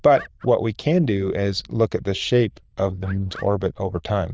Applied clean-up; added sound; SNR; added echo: neural diffusion model UNIVERSE++.